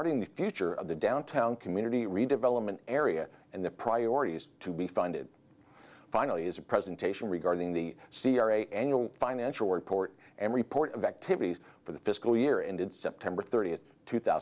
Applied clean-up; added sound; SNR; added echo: none; none; none; none.